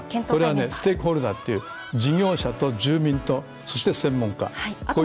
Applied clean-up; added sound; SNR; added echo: none; none; none; none.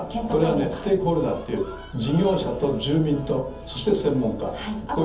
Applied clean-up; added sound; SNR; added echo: none; Engine; 17 dB; reverberation time 0.7 s.